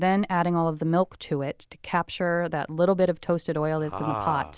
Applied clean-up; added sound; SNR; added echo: none; none; none; none.